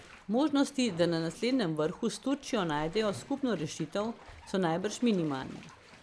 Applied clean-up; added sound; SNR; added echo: none; Bathtub (filling or washing); 20 dB; none.